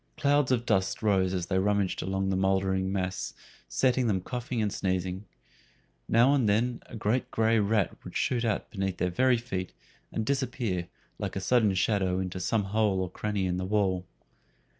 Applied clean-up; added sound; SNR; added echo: none; none; none; none.